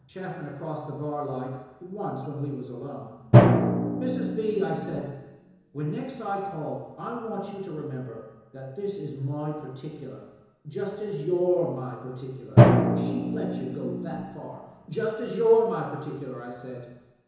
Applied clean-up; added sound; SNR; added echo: none; Drum; -3 dB; reverberation time 1.0 s.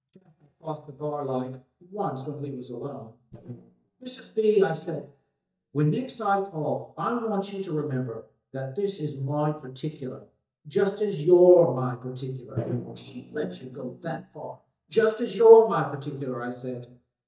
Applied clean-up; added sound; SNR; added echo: neural mask model DeepFilterNet 3.